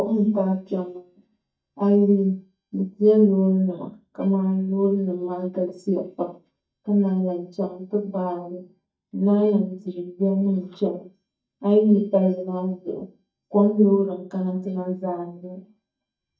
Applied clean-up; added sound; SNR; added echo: neural mask model DeepFilterNet 3.